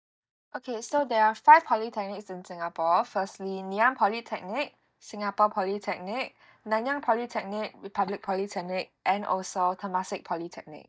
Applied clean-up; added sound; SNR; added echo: neural mask model DeepFilterNet 3.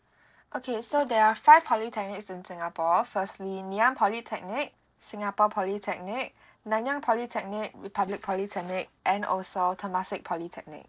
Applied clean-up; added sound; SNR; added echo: neural separator model SepFormer DNS4.